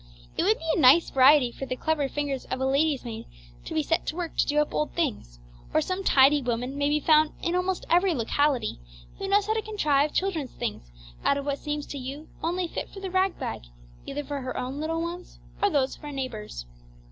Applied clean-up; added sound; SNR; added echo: none; none; none; none.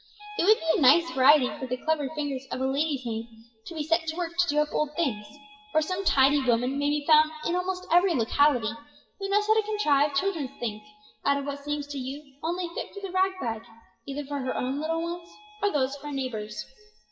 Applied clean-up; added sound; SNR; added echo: classical method WPE with log-MMSE.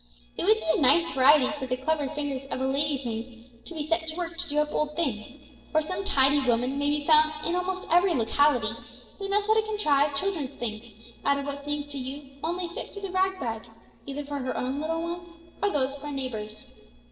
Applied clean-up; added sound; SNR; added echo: neural separator model SepFormer DNS4.